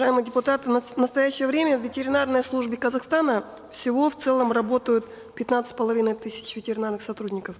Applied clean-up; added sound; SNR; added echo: none; none; none; none.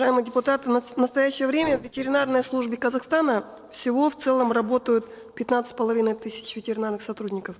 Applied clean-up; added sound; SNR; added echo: neural separator model SepFormer DNS4.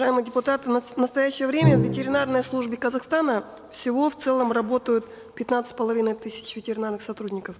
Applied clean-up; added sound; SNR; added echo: none; Bowed string instrument; 4 dB; none.